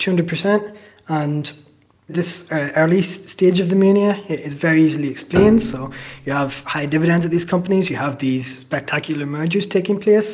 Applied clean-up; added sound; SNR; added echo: none; Piano; 10 dB; none.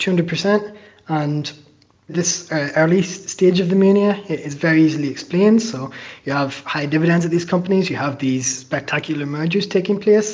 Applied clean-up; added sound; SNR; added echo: none; none; none; none.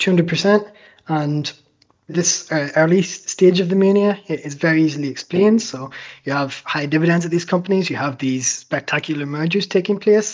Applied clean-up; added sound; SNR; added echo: neural mask model DeepFilterNet 3.